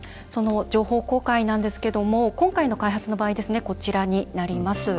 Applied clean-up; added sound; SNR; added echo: none; none; none; none.